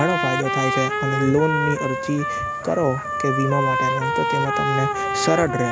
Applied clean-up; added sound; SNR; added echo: none; Trumpet; 1 dB; none.